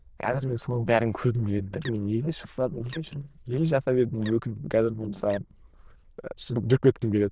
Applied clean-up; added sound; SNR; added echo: neural diffusion model UNIVERSE++.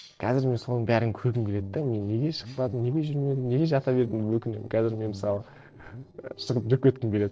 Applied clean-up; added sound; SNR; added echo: neural separator model SepFormer DNS4.